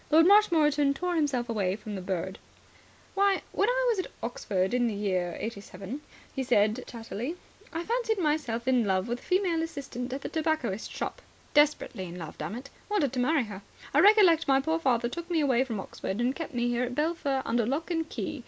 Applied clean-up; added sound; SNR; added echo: none; none; none; none.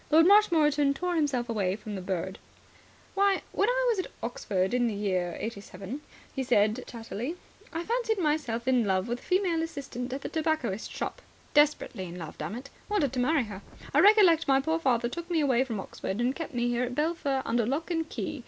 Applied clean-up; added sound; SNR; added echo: none; Wind; 19 dB; none.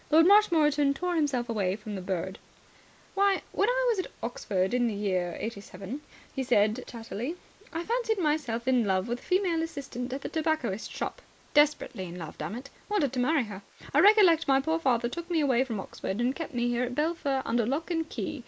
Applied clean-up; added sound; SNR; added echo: neural mask model Resemble Enhance denoiser.